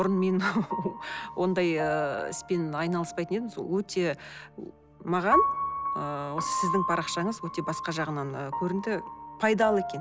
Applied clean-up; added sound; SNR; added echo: none; Piano; 5 dB; none.